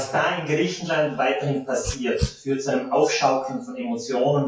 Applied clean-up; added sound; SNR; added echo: classical method WPE with log-MMSE.